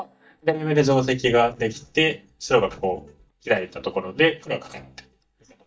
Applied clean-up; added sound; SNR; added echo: neural mask model DeepFilterNet 3.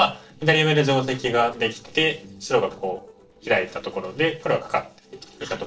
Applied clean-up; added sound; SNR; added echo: neural separator model SepFormer DNS4.